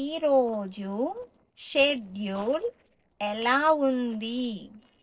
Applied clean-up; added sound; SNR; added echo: neural separator model SepFormer DNS4.